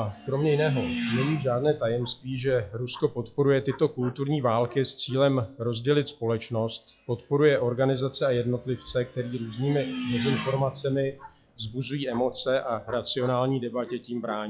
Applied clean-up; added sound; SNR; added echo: classical method log-MMSE.